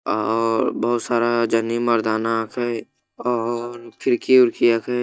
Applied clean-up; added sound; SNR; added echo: neural mask model DeepFilterNet 3.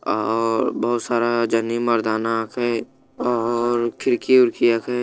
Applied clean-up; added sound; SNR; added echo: neural separator model SepFormer DNS4.